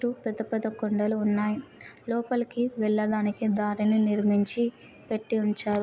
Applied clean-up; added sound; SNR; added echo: none; none; none; none.